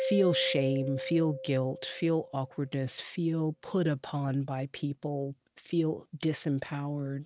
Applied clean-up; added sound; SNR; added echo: none; Mallet percussion; 10 dB; none.